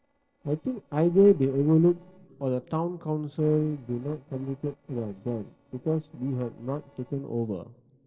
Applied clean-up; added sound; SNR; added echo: neural separator model SepFormer DNS4.